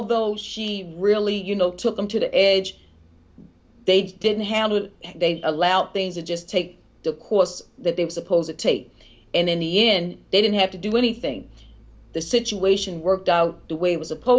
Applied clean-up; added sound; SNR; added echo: none; none; none; none.